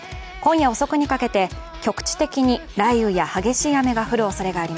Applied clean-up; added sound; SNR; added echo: none; none; none; none.